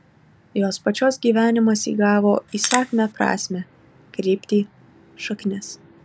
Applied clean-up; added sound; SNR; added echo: none; Crackle; 7 dB; none.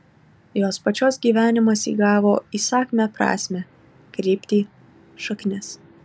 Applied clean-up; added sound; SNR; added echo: none; none; none; none.